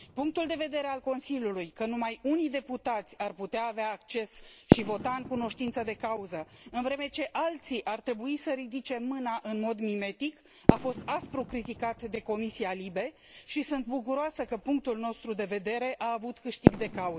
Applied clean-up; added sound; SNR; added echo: none; Fireworks; 2 dB; none.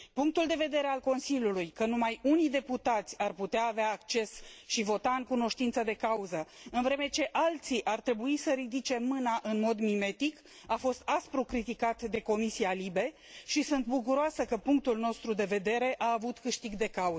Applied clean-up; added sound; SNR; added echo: none; none; none; none.